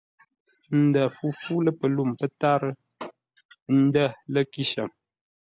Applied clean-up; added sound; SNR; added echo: none; none; none; none.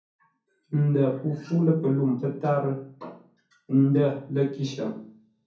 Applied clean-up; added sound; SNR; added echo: none; none; none; reverberation time 0.6 s.